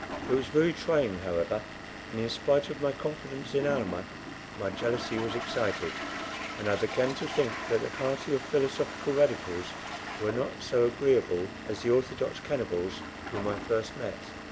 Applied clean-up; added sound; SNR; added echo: none; Toilet flush + Engine / Vehicle; 9 dB; none.